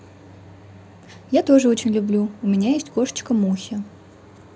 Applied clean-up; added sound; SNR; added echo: none; none; none; none.